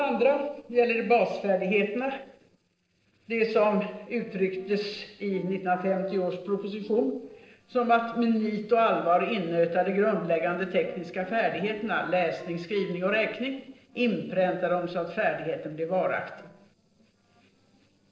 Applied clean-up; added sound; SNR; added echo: neural separator model SepFormer DNS4.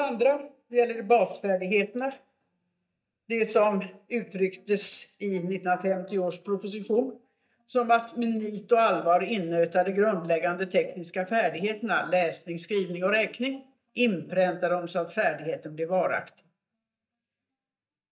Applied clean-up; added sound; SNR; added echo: neural mask model DeepFilterNet 3.